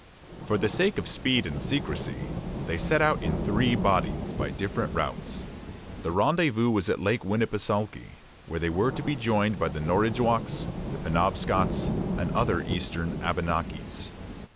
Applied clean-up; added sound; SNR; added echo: none; Rain / Thunderstorm; 6 dB; none.